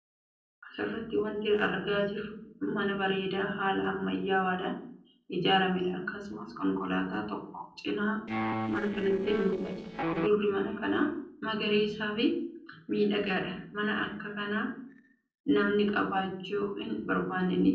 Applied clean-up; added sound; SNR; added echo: neural separator model SepFormer DNS4.